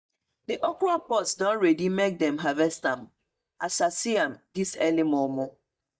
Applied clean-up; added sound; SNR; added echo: neural mask model DeepFilterNet 3.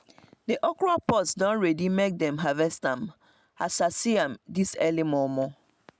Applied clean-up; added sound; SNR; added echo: none; none; none; none.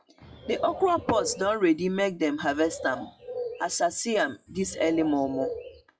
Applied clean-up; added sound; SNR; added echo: classical method WPE with log-MMSE.